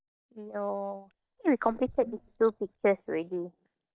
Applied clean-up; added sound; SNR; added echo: neural mask model DeepFilterNet 3.